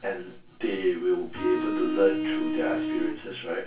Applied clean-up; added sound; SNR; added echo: none; Bowed string instrument; 1 dB; reverberation time 0.2 s.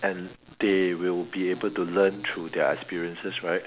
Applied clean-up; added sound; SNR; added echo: none; none; none; none.